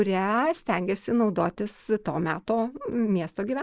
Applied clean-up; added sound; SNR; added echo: neural mask model Resemble Enhance denoiser.